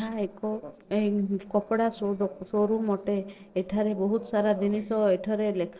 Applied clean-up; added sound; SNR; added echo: neural separator model SepFormer DNS4.